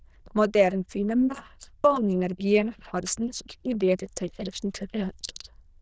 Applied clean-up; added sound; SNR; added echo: neural diffusion model UNIVERSE++.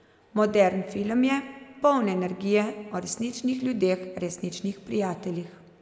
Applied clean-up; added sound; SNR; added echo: none; none; none; none.